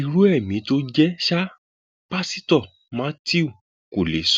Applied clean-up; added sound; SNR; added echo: none; none; none; none.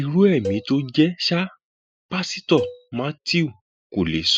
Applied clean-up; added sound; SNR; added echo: classical method spectral subtraction.